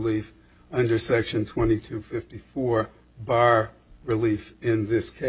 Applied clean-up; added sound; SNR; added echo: none; none; none; none.